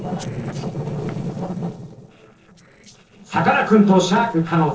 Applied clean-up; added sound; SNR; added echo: neural separator model SepFormer DNS4.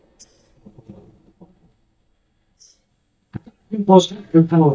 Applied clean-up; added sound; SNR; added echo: neural mask model DeepFilterNet 3.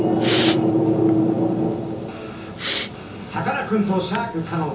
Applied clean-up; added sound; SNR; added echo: none; Respiratory sounds; 6 dB; reverberation time 0.6 s.